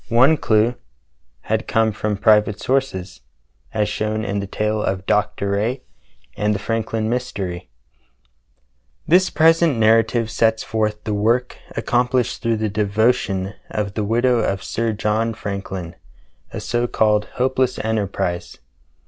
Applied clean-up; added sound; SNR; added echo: none; none; none; none.